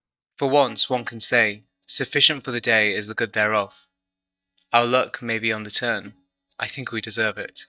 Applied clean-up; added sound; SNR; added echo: neural mask model DeepFilterNet 3.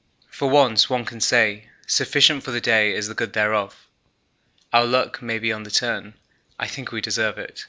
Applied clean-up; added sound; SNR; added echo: none; none; none; none.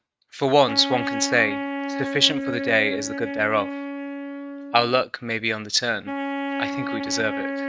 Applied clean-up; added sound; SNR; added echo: neural mask model RNNoise.